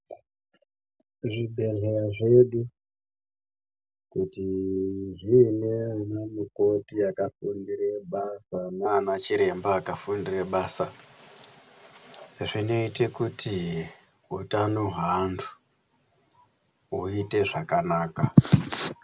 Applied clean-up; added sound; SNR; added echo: none; none; none; none.